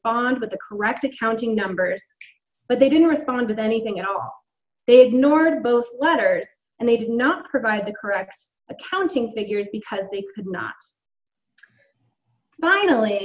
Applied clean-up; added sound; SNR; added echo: none; none; none; none.